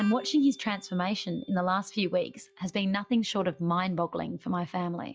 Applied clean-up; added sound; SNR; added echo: classical method log-MMSE.